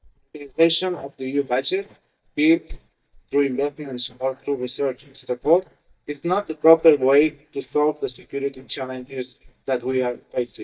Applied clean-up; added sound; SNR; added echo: neural mask model DeepFilterNet 3.